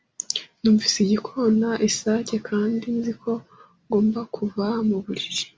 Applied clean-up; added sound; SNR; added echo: none; none; none; none.